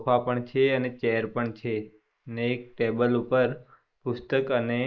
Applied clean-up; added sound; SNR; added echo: neural mask model Resemble Enhance denoiser.